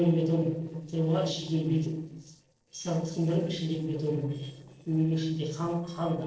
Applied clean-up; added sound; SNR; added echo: neural separator model SepFormer DNS4.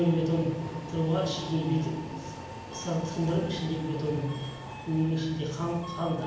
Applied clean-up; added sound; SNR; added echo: none; Subway, metro, underground; 10 dB; reverberation time 1.0 s.